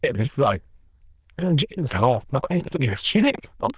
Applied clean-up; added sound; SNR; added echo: neural diffusion model UNIVERSE++.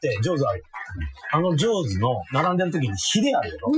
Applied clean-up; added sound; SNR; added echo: classical method Wiener filter.